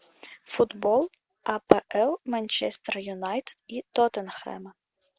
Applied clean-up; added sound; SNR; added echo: none; none; none; none.